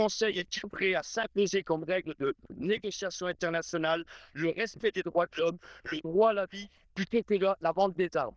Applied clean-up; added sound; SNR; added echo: neural diffusion model UNIVERSE++.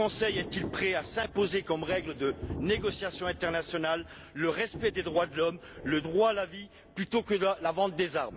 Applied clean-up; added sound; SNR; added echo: none; Thunder / Rain; 13 dB; none.